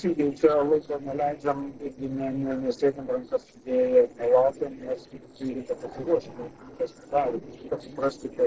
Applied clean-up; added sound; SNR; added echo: neural separator model SepFormer DNS4.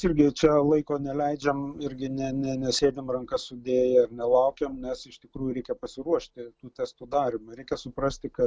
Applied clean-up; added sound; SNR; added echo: none; none; none; none.